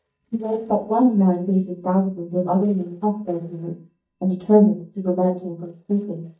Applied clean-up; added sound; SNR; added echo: neural mask model DeepFilterNet 3.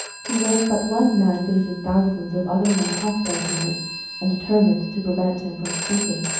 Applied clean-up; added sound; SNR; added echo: none; Telephone; 8 dB; reverberation time 1.2 s.